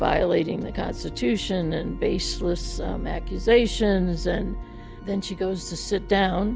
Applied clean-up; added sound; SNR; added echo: none; none; none; none.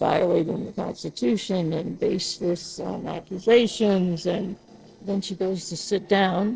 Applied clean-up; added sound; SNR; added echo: neural separator model SepFormer DNS4.